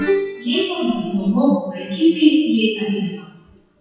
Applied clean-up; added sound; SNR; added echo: classical method WPE with log-MMSE.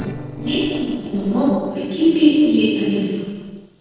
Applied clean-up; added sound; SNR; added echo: neural separator model SepFormer DNS4.